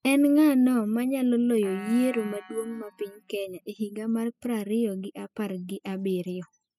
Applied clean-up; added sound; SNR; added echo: classical method spectral subtraction.